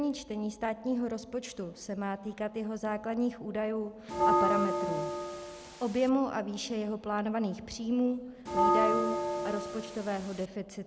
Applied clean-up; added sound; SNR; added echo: none; Bell; -3 dB; none.